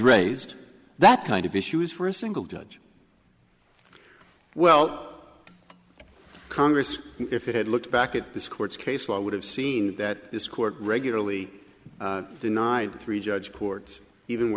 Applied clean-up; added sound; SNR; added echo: none; none; none; none.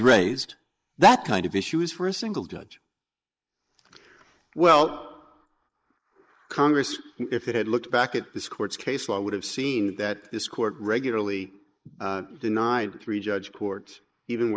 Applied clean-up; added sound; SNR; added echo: neural mask model Resemble Enhance denoiser.